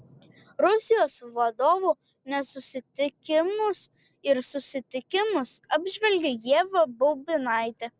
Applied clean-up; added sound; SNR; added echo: none; none; none; none.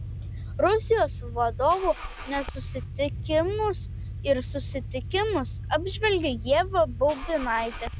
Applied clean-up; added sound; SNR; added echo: none; Engine starting / Car; 8 dB; none.